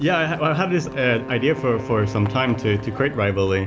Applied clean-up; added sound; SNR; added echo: none; Wind instrument, woodwind instrument + Livestock, farm animals, working animals; 13 dB; none.